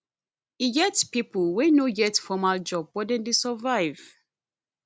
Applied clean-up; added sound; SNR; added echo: none; none; none; none.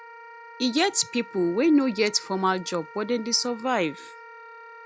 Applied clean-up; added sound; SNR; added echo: none; Wind instrument, woodwind instrument; 18 dB; none.